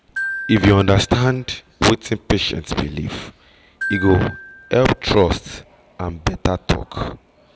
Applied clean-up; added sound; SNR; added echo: none; Glockenspiel; 14 dB; none.